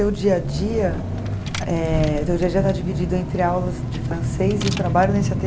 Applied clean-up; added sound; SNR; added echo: none; Engine / Car; 2 dB; none.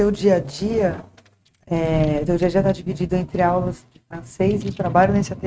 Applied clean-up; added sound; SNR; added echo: neural mask model RNNoise.